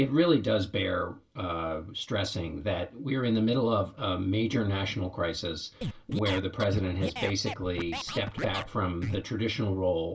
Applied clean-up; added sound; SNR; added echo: none; Scratching (performance technique); 8 dB; reverberation time 0.2 s.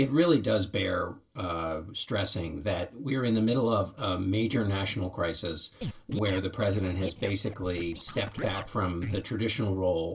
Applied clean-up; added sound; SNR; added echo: neural separator model SepFormer DNS4.